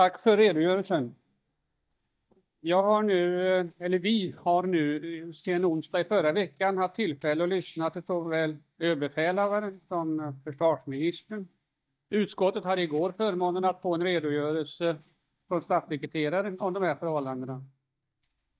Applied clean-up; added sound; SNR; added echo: neural mask model DeepFilterNet 3.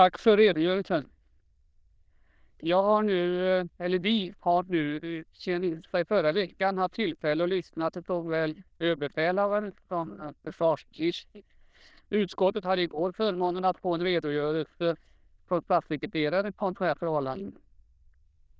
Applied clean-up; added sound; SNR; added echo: neural diffusion model UNIVERSE++.